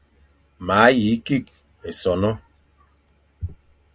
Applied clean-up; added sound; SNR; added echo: none; none; none; none.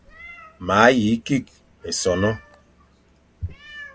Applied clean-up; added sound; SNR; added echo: none; Meow; 19 dB; none.